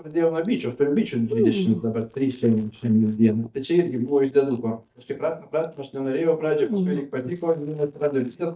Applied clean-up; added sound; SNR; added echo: neural mask model DeepFilterNet 3.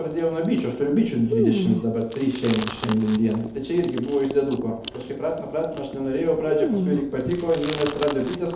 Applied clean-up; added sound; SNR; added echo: none; Chewing, mastication; 6 dB; reverberation time 2.1 s.